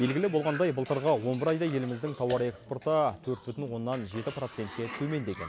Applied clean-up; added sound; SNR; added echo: none; Cough; 15 dB; none.